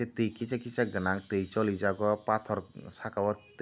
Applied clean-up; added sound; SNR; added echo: none; Wind chime; 20 dB; none.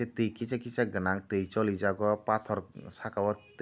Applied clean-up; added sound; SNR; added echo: none; none; none; none.